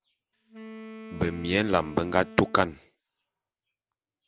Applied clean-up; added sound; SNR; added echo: none; Wind instrument, woodwind instrument; 16 dB; none.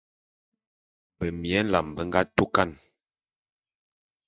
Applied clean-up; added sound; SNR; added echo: neural mask model DeepFilterNet 3.